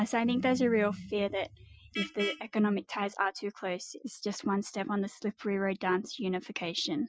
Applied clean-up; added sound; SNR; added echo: classical method Wiener filter.